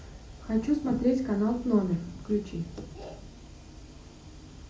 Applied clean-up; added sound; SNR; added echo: none; Aircraft; 17 dB; reverberation time 0.4 s.